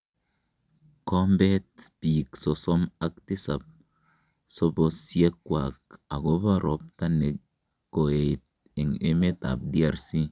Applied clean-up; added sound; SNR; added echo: none; none; none; none.